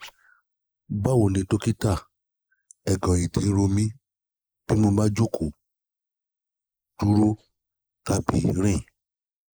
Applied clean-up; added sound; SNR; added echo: neural mask model Resemble Enhance denoiser.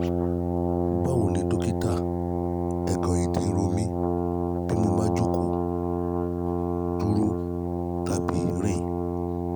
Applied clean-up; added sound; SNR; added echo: none; Brass instrument; -5 dB; none.